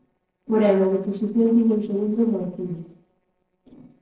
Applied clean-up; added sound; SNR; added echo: neural separator model SepFormer DNS4.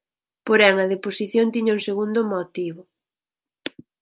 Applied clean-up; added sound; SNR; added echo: none; none; none; none.